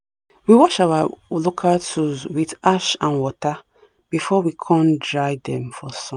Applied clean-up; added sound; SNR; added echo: none; none; none; none.